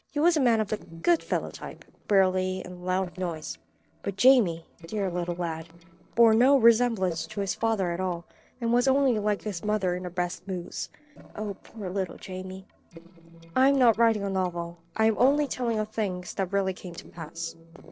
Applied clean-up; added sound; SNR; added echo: neural separator model SepFormer DNS4.